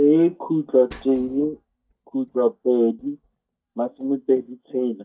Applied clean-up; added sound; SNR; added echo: neural mask model DeepFilterNet 3.